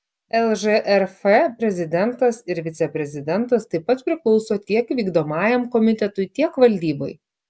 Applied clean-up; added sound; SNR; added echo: none; none; none; none.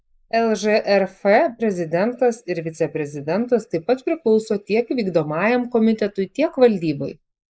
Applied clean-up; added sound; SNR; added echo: neural mask model Resemble Enhance denoiser.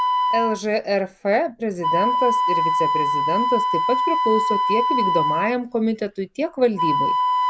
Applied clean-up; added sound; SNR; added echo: none; Wind instrument, woodwind instrument; -2 dB; none.